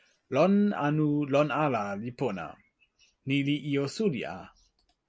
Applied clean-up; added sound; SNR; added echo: none; none; none; none.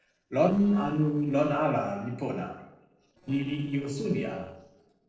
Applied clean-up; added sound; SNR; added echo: neural separator model SepFormer DNS4.